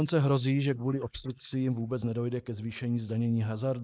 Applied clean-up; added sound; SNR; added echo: neural mask model Resemble Enhance denoiser.